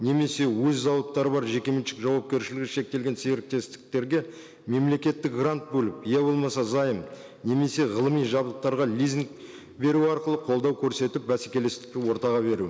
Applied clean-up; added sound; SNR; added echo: none; none; none; none.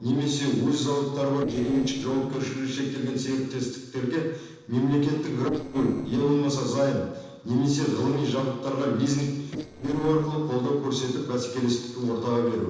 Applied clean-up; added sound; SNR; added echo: neural separator model SepFormer DNS4.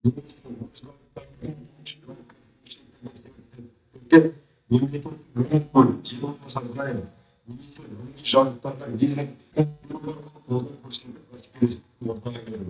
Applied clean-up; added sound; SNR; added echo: neural mask model DeepFilterNet 3.